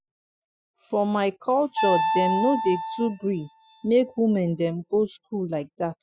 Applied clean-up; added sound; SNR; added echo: classical method spectral subtraction.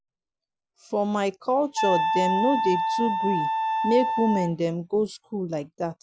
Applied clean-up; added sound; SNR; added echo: none; Wind instrument, woodwind instrument; 0 dB; none.